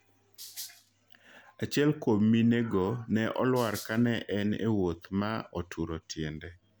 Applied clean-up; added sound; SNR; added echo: none; Rattle (instrument); 16 dB; none.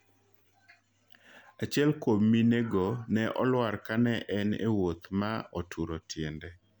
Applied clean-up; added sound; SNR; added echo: none; none; none; none.